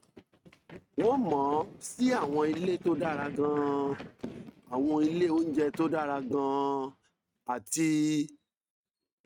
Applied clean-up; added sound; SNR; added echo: neural mask model RNNoise.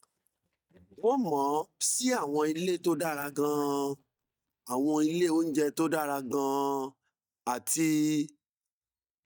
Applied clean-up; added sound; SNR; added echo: neural mask model DeepFilterNet 3.